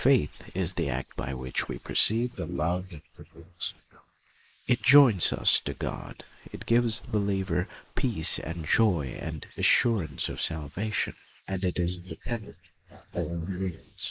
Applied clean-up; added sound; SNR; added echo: neural mask model Resemble Enhance denoiser.